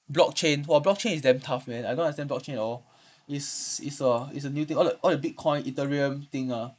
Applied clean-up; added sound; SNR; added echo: neural mask model Resemble Enhance denoiser.